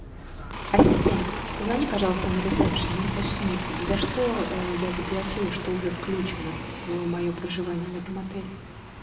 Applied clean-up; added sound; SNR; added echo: none; Bus; 7 dB; reverberation time 0.7 s.